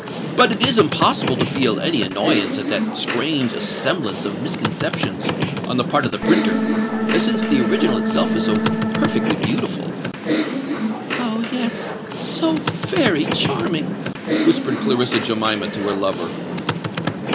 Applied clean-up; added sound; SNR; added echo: none; Organ + Computer keyboard; 0 dB; none.